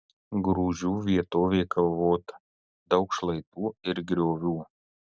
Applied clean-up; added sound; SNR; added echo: none; none; none; none.